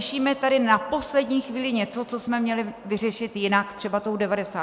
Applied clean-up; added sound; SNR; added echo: none; none; none; none.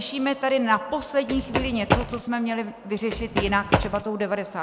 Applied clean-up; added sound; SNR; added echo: none; Run; 1 dB; none.